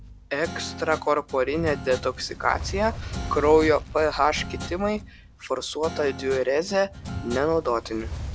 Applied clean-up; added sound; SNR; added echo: none; Guitar + Fire; 10 dB; none.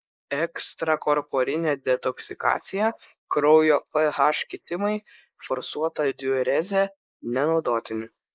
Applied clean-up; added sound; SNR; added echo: neural mask model Resemble Enhance denoiser.